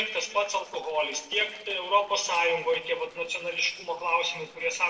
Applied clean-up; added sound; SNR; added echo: neural separator model SepFormer DNS4.